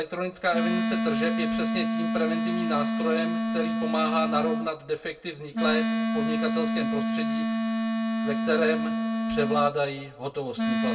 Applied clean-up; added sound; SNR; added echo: none; Wind instrument, woodwind instrument; -3 dB; reverberation time 0.1 s.